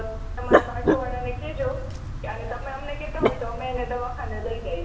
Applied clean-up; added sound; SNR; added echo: none; Dog; -5 dB; reverberation time 1.0 s.